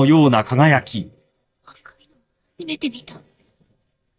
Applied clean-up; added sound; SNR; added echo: neural mask model DeepFilterNet 3.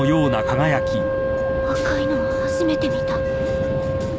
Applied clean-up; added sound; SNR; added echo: none; Wind instrument, woodwind instrument; -1 dB; none.